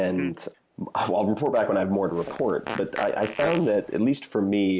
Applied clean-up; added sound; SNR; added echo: none; Fart; 11 dB; none.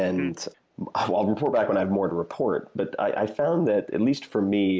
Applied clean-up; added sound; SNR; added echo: none; none; none; none.